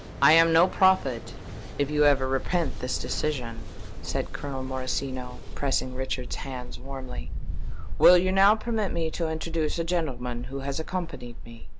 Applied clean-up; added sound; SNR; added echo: none; Mechanical fan; 2 dB; none.